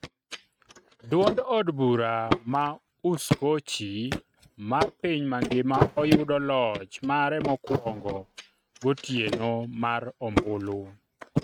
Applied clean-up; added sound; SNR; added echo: neural mask model RNNoise.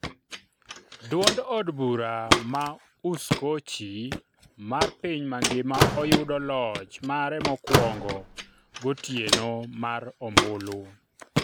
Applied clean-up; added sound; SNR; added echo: none; Slam / Microwave oven + Walk, footsteps; -1 dB; none.